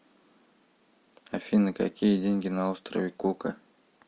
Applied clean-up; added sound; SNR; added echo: none; none; none; none.